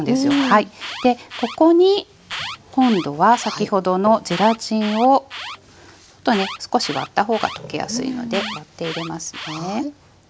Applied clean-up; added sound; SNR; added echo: none; Alarm; 14 dB; none.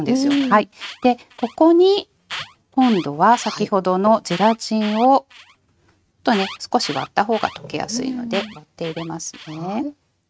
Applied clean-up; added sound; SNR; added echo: neural mask model RNNoise.